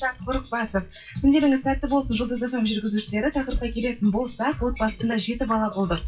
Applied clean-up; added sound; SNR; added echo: classical method WPE with log-MMSE.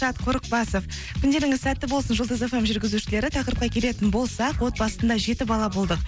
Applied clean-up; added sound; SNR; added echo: none; none; none; none.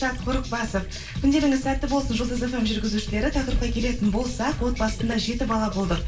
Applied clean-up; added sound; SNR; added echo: none; Sink (filling or washing); 20 dB; reverberation time 0.3 s.